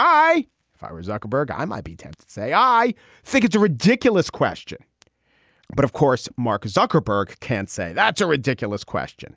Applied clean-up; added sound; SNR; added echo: none; none; none; none.